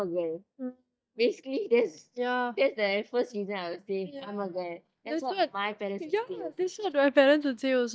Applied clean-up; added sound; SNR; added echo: neural mask model DeepFilterNet 3.